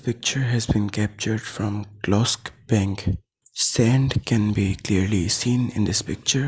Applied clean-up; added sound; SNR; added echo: neural mask model Resemble Enhance denoiser.